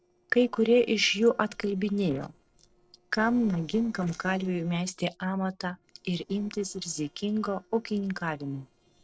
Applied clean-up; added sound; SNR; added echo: neural separator model SepFormer DNS4.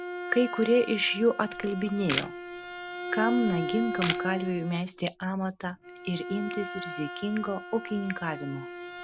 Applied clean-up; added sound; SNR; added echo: none; Bowed string instrument + Camera; 7 dB; none.